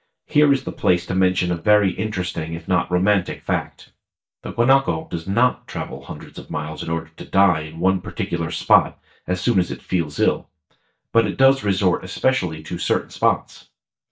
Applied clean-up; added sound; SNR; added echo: neural mask model DeepFilterNet 3.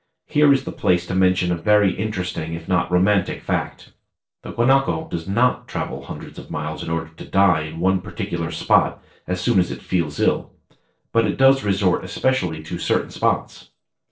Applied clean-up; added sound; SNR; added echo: neural separator model SepFormer DNS4.